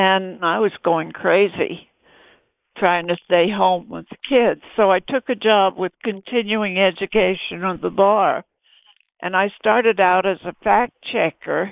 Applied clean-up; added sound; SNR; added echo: neural mask model Resemble Enhance denoiser.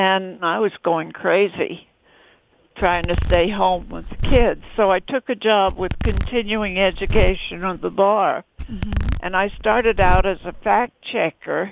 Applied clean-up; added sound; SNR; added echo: none; Zipper (clothing); 2 dB; none.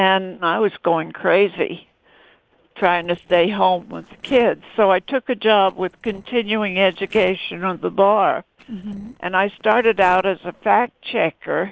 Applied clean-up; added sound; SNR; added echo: neural separator model SepFormer DNS4.